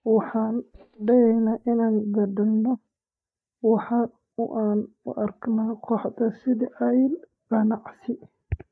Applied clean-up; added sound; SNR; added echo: neural mask model DeepFilterNet 3.